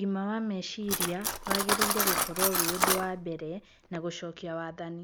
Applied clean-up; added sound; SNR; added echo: none; Cutlery, silverware; -2 dB; none.